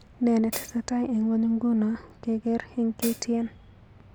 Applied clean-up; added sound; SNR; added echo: none; Hi-hat; 11 dB; none.